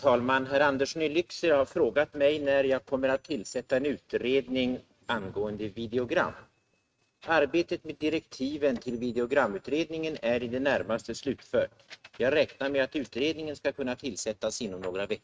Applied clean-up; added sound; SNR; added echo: neural mask model RNNoise.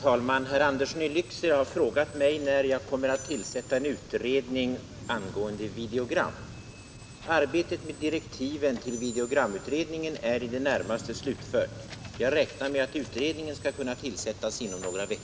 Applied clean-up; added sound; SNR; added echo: none; Screech; 15 dB; none.